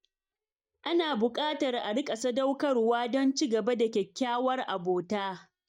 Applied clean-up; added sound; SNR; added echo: neural mask model DeepFilterNet 3.